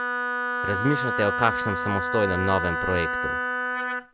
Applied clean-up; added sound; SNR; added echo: none; Wind instrument, woodwind instrument; 0 dB; none.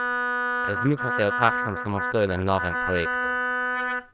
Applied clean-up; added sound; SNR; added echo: neural diffusion model UNIVERSE++.